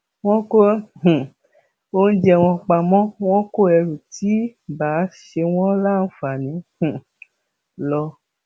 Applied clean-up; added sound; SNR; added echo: none; none; none; none.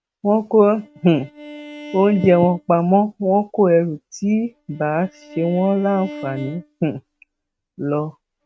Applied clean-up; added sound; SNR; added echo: neural mask model RNNoise.